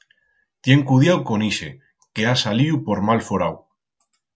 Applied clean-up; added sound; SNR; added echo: none; none; none; none.